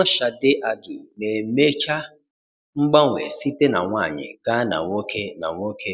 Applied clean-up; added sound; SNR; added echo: none; none; none; none.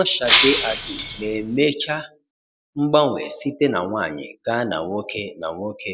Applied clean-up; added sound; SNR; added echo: none; Shatter; -1 dB; none.